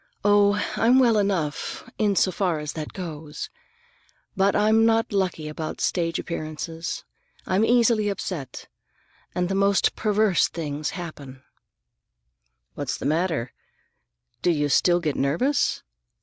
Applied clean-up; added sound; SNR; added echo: none; none; none; none.